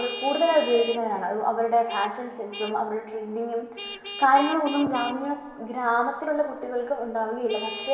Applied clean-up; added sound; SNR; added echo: none; Vehicle horn, car horn, honking; 14 dB; reverberation time 2.0 s.